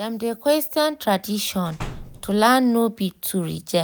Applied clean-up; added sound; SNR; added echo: none; Slam; 13 dB; none.